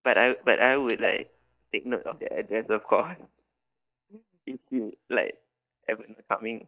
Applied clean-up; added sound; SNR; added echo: neural mask model DeepFilterNet 3.